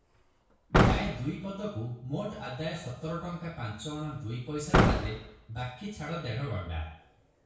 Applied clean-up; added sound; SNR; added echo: none; Slam / Car; -4 dB; reverberation time 0.6 s.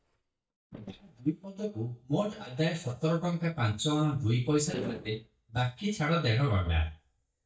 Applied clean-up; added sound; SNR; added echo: neural mask model DeepFilterNet 3.